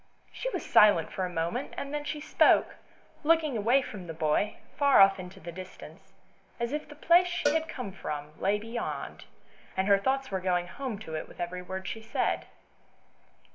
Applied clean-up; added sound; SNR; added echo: none; Cowbell; 10 dB; reverberation time 0.8 s.